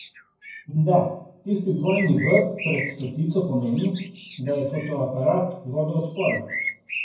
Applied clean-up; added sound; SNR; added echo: none; Bird; 11 dB; reverberation time 0.9 s.